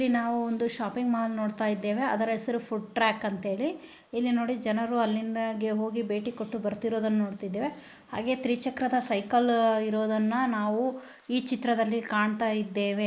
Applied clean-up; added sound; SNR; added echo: neural mask model Resemble Enhance denoiser.